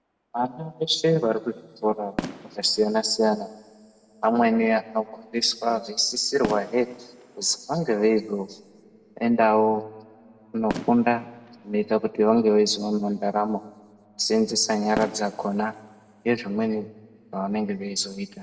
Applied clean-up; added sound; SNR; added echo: none; Fireworks; 17 dB; reverberation time 1.0 s.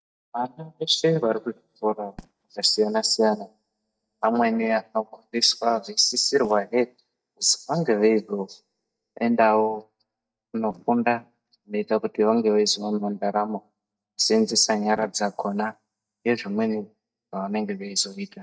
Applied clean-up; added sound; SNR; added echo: neural mask model DeepFilterNet 3.